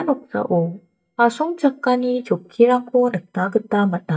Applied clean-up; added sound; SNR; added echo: neural mask model DeepFilterNet 3.